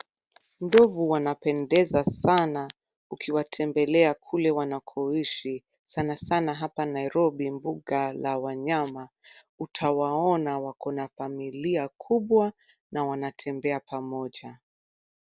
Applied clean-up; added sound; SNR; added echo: none; none; none; none.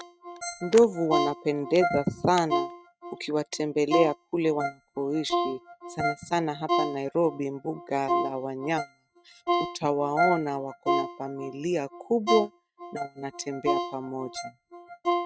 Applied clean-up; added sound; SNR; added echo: neural mask model RNNoise.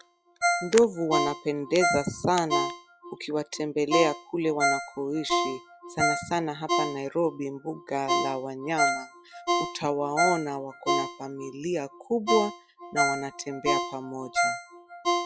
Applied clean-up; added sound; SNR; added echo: classical method log-MMSE.